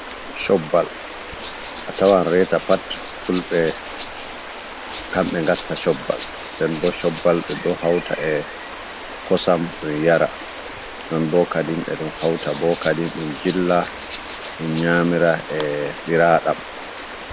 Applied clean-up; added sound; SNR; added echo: none; Rattle (instrument) + Stream; 11 dB; none.